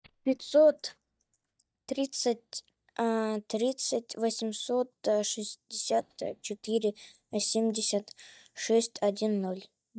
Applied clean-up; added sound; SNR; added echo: neural mask model DeepFilterNet 3.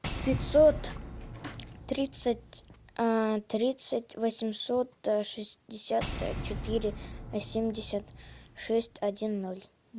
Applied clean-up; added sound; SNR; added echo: none; Shatter / Boom; 9 dB; none.